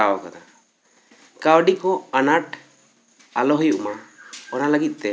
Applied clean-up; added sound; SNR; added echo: none; none; none; none.